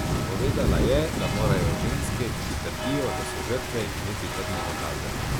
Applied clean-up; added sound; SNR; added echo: none; Rain; -4 dB; none.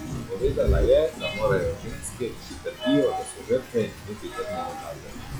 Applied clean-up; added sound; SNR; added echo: classical method log-MMSE.